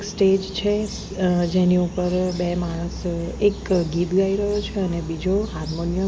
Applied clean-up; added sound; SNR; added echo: none; Bird vocalization, bird call, bird song; 14 dB; none.